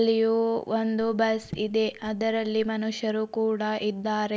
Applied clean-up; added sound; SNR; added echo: none; Raindrop / Drip; 19 dB; none.